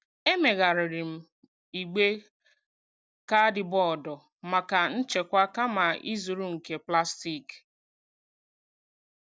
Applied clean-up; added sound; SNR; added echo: none; none; none; none.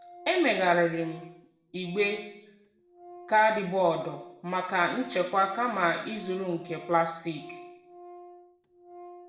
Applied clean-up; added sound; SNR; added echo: none; Organ; 19 dB; reverberation time 0.7 s.